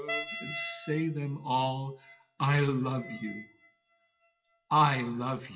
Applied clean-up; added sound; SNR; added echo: classical method WPE with log-MMSE.